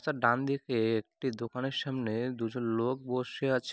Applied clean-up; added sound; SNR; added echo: none; none; none; none.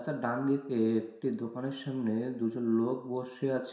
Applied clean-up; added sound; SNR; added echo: none; none; none; reverberation time 0.7 s.